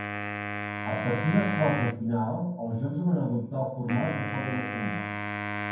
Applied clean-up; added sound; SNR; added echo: none; Wind instrument, woodwind instrument; 5 dB; reverberation time 0.9 s.